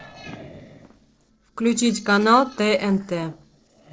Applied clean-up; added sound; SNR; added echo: neural separator model SepFormer DNS4.